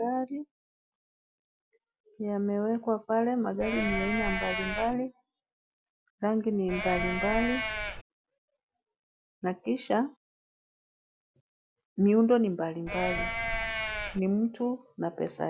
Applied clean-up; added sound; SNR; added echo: none; Livestock, farm animals, working animals; 1 dB; none.